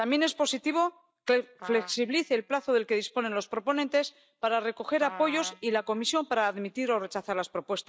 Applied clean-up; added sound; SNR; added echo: neural mask model DeepFilterNet 3.